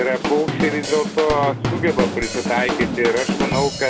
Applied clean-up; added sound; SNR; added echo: none; Drum / Drum kit; 2 dB; none.